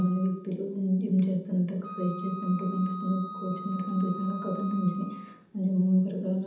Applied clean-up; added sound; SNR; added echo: none; Wind instrument, woodwind instrument; 14 dB; reverberation time 0.8 s.